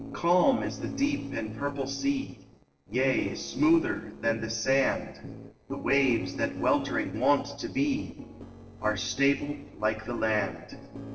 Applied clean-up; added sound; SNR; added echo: neural separator model SepFormer DNS4.